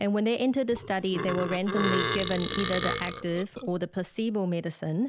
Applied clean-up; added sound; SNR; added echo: none; Burping, eructation; 3 dB; none.